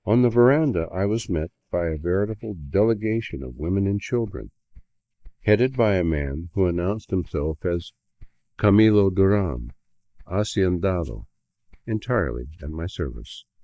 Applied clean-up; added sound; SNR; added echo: neural mask model DeepFilterNet 3.